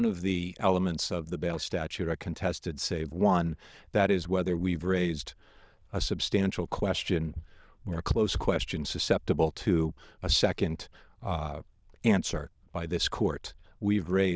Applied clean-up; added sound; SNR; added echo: neural diffusion model UNIVERSE++.